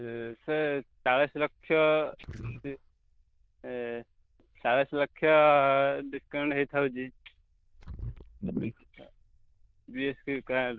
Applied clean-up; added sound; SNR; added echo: neural diffusion model UNIVERSE++.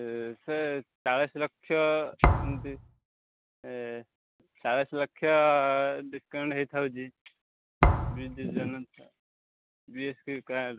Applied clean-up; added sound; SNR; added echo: none; Thump, thud; -4 dB; none.